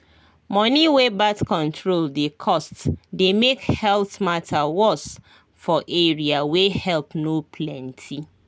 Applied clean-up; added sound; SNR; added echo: none; none; none; none.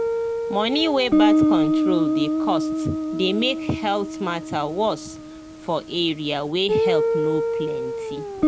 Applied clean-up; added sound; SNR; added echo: none; Guitar; -2 dB; none.